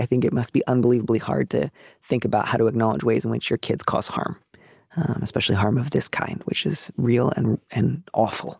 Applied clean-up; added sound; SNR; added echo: none; none; none; none.